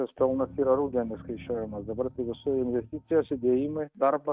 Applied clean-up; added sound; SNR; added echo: neural mask model RNNoise.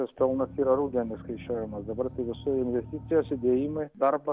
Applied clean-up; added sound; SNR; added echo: none; Engine; 15 dB; none.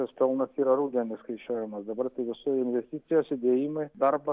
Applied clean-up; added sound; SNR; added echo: none; none; none; none.